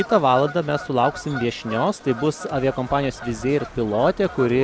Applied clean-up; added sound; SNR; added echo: none; Bird vocalization, bird call, bird song / Fowl; 15 dB; none.